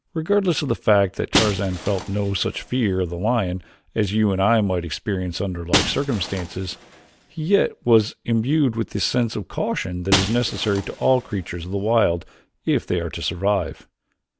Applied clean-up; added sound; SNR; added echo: none; Shatter; 10 dB; none.